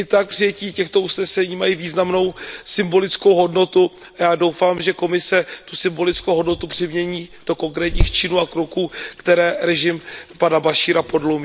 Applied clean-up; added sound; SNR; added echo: none; Sink (filling or washing) / Water tap, faucet; 13 dB; none.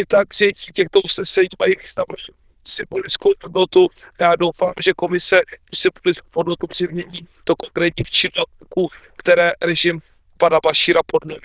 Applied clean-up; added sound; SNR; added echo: neural diffusion model UNIVERSE++.